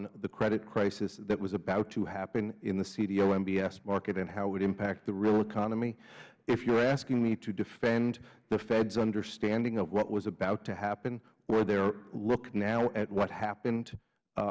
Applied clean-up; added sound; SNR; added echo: none; none; none; none.